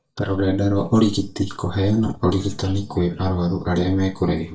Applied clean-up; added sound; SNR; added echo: neural mask model DeepFilterNet 3.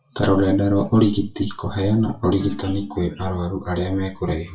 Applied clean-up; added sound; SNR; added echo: classical method WPE with log-MMSE.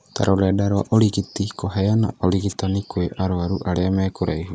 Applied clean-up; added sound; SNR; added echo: none; none; none; none.